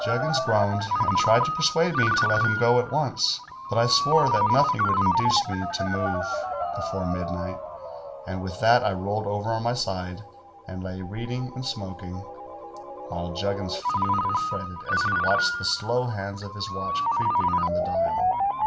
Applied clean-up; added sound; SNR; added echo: none; Ringtone; 0 dB; reverberation time 0.4 s.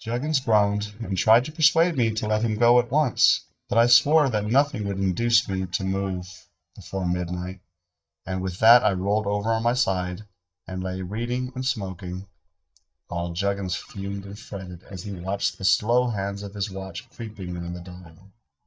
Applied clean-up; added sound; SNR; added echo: neural mask model DeepFilterNet 3.